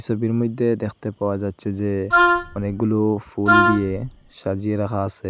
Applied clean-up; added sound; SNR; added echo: none; Wind instrument, woodwind instrument; -3 dB; none.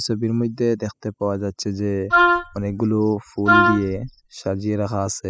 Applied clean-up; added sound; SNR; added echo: classical method spectral subtraction.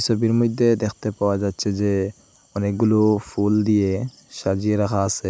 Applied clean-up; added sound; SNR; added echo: none; none; none; none.